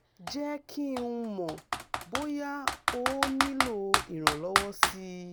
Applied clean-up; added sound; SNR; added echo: none; Computer keyboard; -3 dB; none.